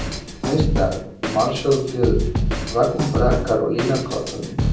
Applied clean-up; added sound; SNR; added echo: none; Drum kit; 2 dB; reverberation time 0.6 s.